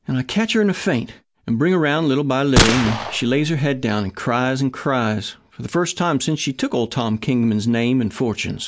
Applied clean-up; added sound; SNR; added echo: none; Gunshot, gunfire; 0 dB; none.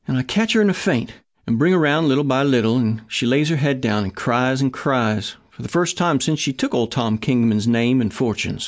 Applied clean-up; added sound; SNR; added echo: none; none; none; none.